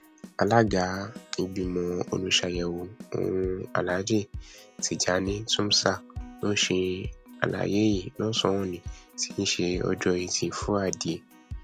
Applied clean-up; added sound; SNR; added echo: none; Keyboard (musical); 16 dB; none.